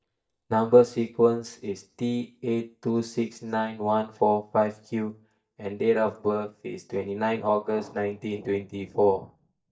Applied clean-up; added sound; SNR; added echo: neural mask model DeepFilterNet 3.